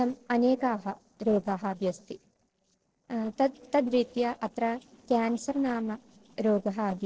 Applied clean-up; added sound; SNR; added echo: neural separator model SepFormer DNS4.